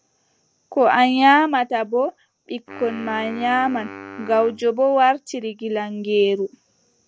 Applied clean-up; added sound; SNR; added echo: none; Wind instrument, woodwind instrument; 17 dB; none.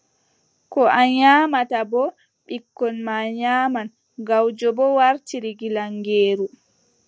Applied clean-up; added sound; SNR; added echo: none; none; none; none.